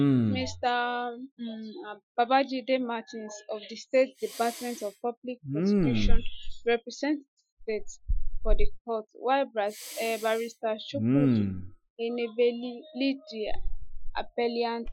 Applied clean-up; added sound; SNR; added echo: classical method Wiener filter.